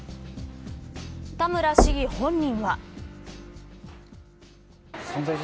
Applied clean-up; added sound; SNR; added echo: none; Knock; -3 dB; none.